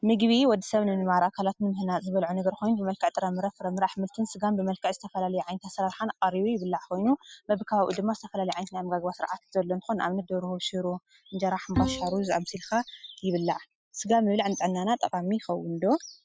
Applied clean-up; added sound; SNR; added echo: classical method spectral subtraction.